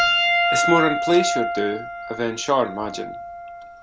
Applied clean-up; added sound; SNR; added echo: none; Piano; 0 dB; none.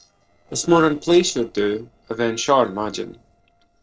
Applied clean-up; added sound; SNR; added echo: neural separator model SepFormer DNS4.